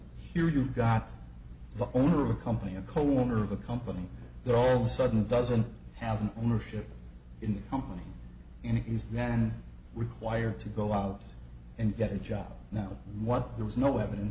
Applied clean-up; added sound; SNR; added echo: none; none; none; none.